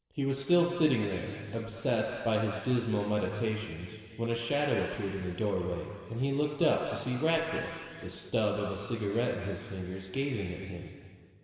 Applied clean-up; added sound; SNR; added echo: none; none; none; reverberation time 2.2 s.